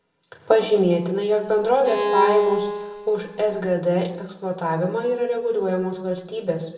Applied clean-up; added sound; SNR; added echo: none; Bowed string instrument; 2 dB; reverberation time 0.7 s.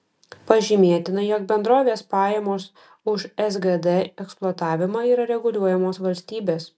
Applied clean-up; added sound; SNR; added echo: none; none; none; none.